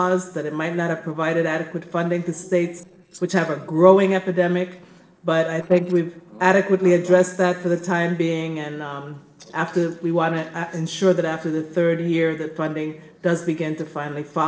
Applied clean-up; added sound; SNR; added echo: neural separator model SepFormer DNS4.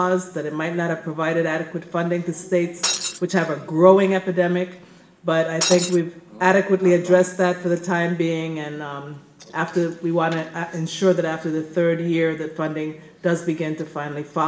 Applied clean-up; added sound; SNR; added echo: none; Shatter; 3 dB; reverberation time 1.1 s.